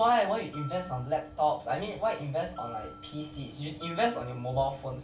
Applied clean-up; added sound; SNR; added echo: none; Bell; 18 dB; reverberation time 0.2 s.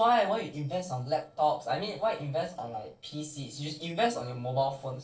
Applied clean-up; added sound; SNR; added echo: neural separator model SepFormer DNS4.